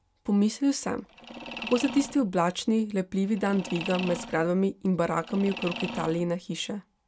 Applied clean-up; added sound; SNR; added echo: none; Mechanisms; 12 dB; none.